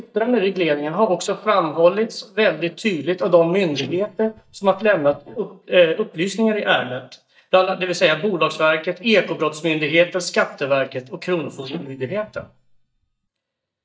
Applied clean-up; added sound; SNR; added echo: neural mask model DeepFilterNet 3.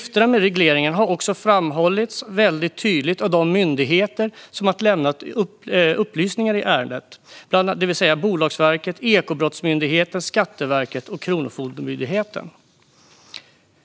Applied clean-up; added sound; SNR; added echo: none; none; none; none.